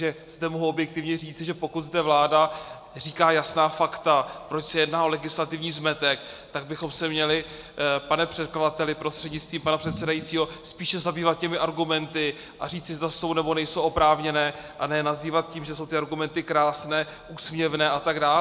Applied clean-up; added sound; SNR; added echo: none; none; none; none.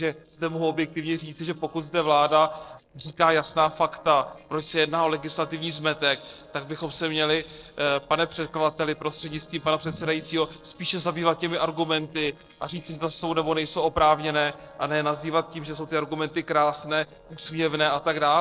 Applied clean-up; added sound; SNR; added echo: neural separator model SepFormer DNS4.